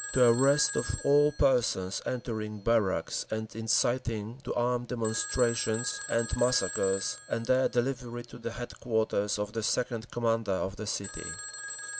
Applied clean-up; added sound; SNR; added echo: none; Telephone; 12 dB; none.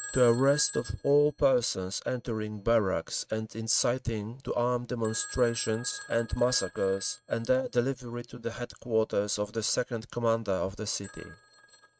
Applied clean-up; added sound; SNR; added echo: neural mask model RNNoise.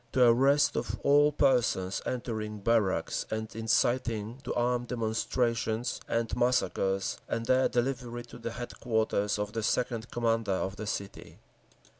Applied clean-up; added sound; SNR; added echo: none; none; none; none.